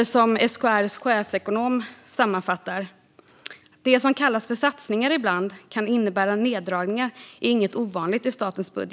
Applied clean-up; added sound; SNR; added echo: none; none; none; none.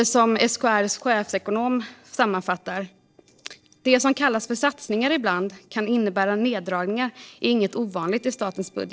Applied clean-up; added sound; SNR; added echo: neural separator model SepFormer DNS4.